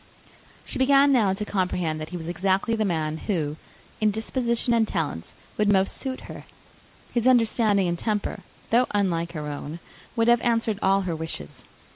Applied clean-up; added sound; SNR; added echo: none; none; none; none.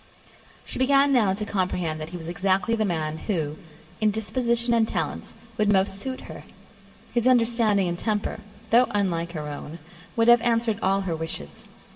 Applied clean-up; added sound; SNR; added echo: none; none; none; reverberation time 2.2 s.